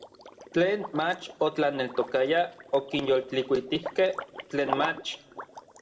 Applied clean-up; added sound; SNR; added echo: none; Liquid; 12 dB; reverberation time 0.5 s.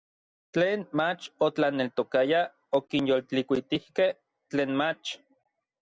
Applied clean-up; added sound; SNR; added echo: none; none; none; none.